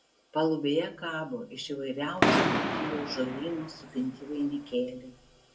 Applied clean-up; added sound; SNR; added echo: none; Fireworks; -2 dB; reverberation time 0.2 s.